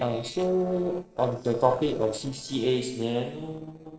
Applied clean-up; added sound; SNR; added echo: neural separator model SepFormer DNS4.